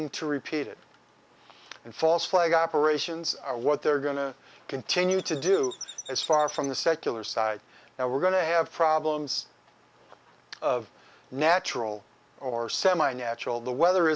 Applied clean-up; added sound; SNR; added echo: none; Chirp, tweet; 13 dB; none.